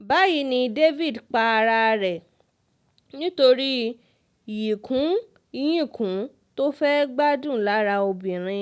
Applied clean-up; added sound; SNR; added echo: none; none; none; none.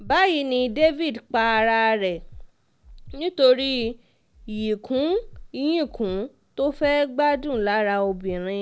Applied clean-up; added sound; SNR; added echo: none; Breathing; 20 dB; none.